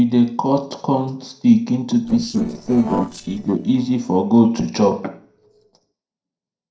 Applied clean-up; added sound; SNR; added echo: neural separator model SepFormer DNS4.